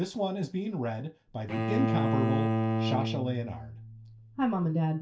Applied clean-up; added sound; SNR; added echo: none; Bowed string instrument; -2 dB; reverberation time 0.2 s.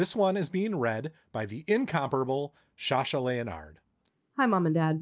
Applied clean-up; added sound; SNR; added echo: none; none; none; none.